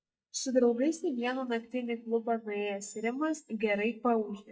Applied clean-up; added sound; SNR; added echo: neural mask model DeepFilterNet 3.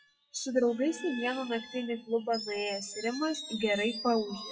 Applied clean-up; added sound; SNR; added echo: classical method WPE with log-MMSE.